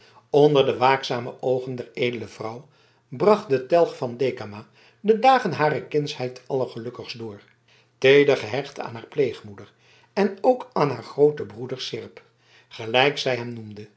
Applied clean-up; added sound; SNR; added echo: none; none; none; none.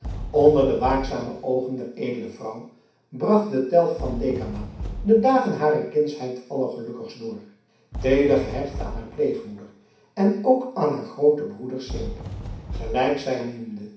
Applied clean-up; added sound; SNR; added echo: none; Fireworks; 12 dB; reverberation time 0.6 s.